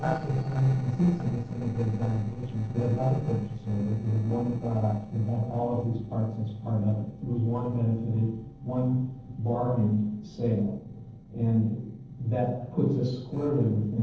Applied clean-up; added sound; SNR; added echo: neural separator model SepFormer DNS4.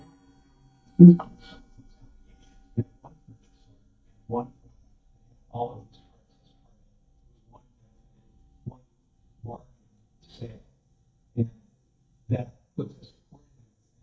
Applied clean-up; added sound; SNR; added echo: neural mask model DeepFilterNet 3.